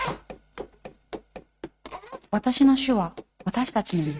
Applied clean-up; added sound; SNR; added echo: neural mask model RNNoise.